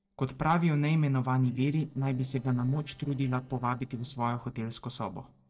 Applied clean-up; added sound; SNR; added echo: neural separator model SepFormer DNS4.